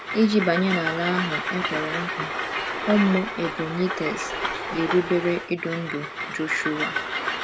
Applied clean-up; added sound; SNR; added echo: none; Train; 3 dB; none.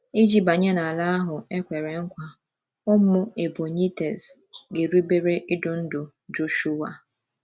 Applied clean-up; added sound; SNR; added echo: none; none; none; none.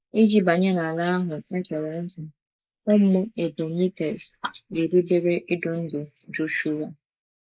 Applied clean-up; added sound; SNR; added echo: neural mask model Resemble Enhance denoiser.